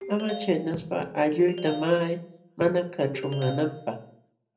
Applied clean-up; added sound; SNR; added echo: none; Ringtone; 14 dB; reverberation time 0.5 s.